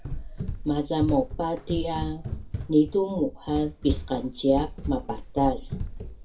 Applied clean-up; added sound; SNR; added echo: none; Run; 7 dB; reverberation time 0.2 s.